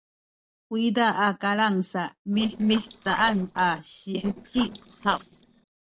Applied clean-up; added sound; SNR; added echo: neural separator model SepFormer DNS4.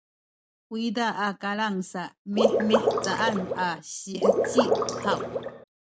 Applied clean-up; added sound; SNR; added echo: none; Water / Liquid; -5 dB; none.